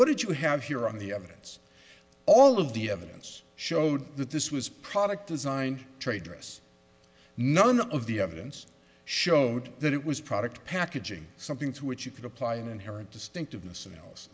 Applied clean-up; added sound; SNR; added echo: none; none; none; none.